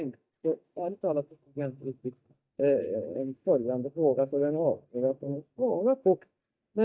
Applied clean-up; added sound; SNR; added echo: neural mask model DeepFilterNet 3.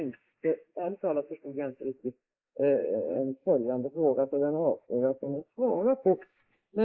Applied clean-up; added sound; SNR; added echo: neural mask model Resemble Enhance denoiser.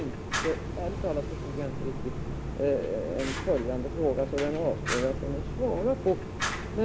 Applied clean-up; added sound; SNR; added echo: none; Fire; 3 dB; none.